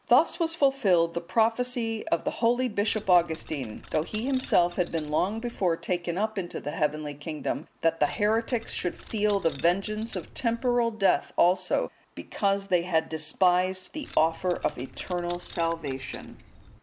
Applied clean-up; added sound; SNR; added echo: none; Keys jangling; 12 dB; none.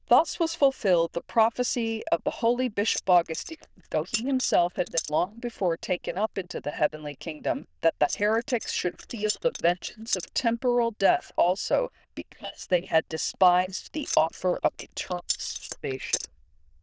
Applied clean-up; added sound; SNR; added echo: neural diffusion model UNIVERSE++.